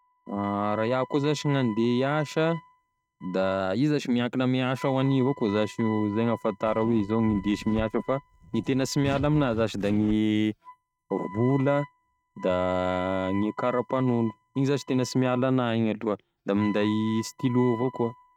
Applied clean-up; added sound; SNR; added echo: neural mask model RNNoise.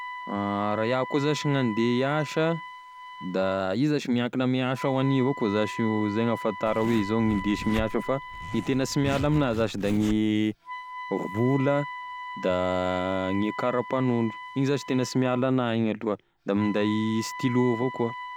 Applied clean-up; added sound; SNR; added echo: none; Zipper (clothing) + Wind instrument, woodwind instrument; 12 dB; none.